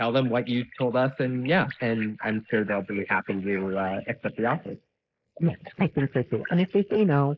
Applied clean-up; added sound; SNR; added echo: neural mask model Resemble Enhance denoiser.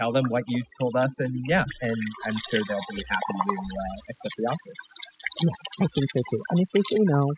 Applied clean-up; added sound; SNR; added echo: classical method spectral subtraction.